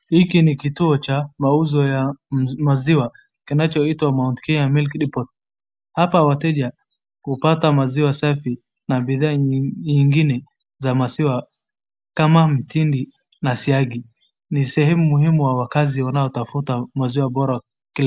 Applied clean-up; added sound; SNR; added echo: none; none; none; none.